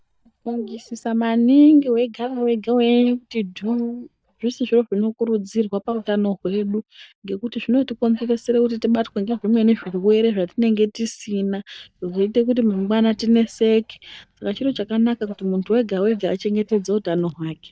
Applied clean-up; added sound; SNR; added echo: neural mask model DeepFilterNet 3.